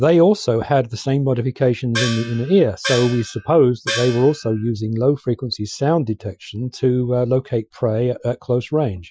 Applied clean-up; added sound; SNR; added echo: classical method Wiener filter.